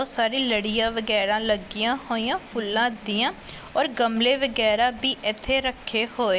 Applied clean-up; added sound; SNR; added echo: none; none; none; none.